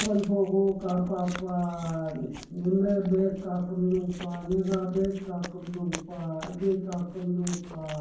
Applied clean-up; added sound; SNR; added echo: none; Chewing, mastication; 16 dB; reverberation time 0.9 s.